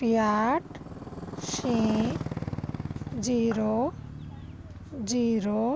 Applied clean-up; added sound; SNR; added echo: none; Motorcycle; 8 dB; none.